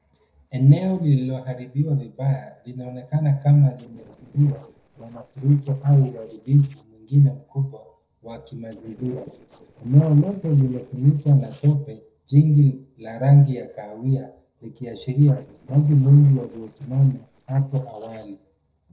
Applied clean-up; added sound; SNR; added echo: neural separator model SepFormer DNS4.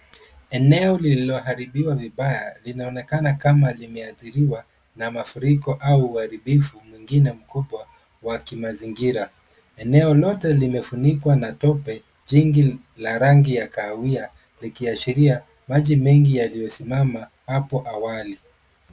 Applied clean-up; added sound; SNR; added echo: none; none; none; none.